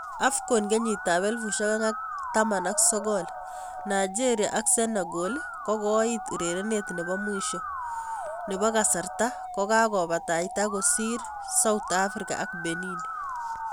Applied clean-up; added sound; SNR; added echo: none; Musical instrument; 8 dB; none.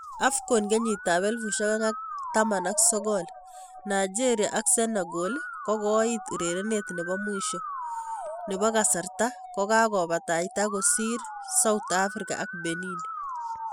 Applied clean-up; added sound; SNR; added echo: classical method spectral subtraction.